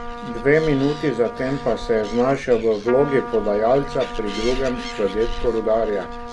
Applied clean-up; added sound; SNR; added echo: none; Trumpet + Animal; 9 dB; none.